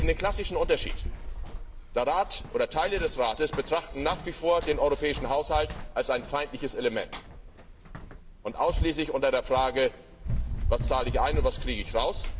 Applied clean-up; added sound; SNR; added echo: none; Run; 5 dB; reverberation time 1.0 s.